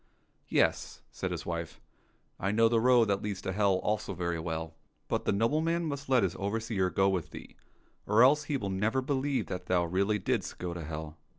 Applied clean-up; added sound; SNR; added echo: none; none; none; none.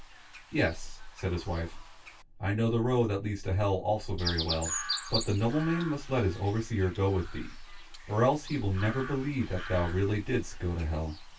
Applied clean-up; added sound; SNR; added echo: none; Chirp, tweet; 12 dB; reverberation time 0.1 s.